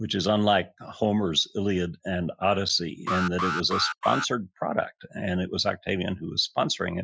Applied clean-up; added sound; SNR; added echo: classical method Wiener filter.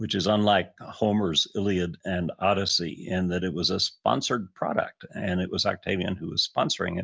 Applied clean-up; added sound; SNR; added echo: none; none; none; none.